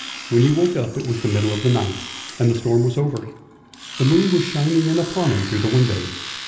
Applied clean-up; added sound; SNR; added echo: none; Domestic sounds, home sounds; 13 dB; reverberation time 0.8 s.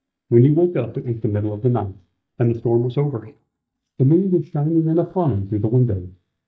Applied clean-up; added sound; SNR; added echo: neural mask model DeepFilterNet 3.